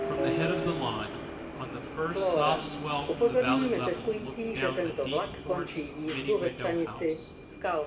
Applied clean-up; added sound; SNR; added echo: none; Subway, metro, underground; -5 dB; reverberation time 1.2 s.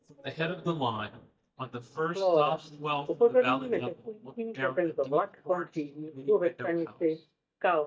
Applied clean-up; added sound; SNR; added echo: neural mask model DeepFilterNet 3.